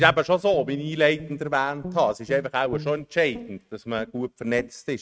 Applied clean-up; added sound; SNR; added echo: neural mask model RNNoise.